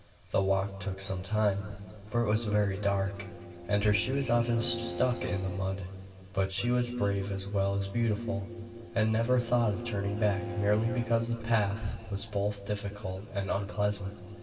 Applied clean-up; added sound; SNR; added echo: none; Bowed string instrument; 15 dB; reverberation time 2.5 s.